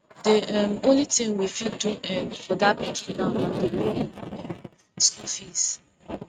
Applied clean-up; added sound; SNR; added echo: neural mask model RNNoise.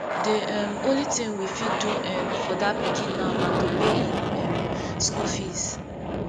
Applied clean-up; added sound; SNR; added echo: none; Aircraft; -3 dB; none.